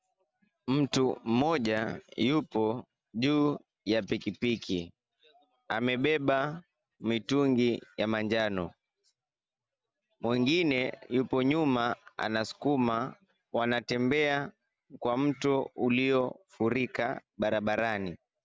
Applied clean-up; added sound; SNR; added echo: none; none; none; none.